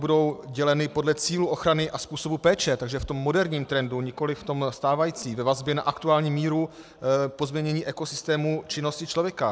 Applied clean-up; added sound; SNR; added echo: none; none; none; none.